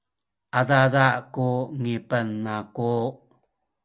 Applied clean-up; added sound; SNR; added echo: none; none; none; none.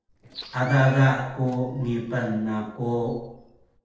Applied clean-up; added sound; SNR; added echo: neural separator model SepFormer DNS4.